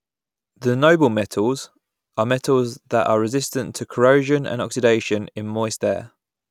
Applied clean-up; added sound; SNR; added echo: none; none; none; none.